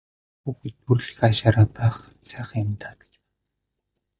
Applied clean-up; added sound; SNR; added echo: neural mask model DeepFilterNet 3.